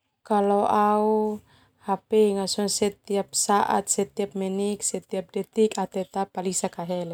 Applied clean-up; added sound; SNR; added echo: none; none; none; none.